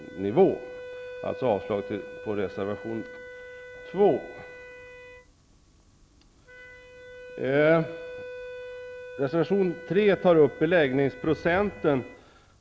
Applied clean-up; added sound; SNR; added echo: none; Wind instrument, woodwind instrument; 15 dB; none.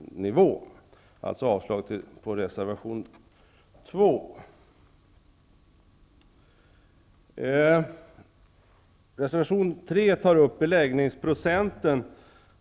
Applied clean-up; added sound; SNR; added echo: none; none; none; none.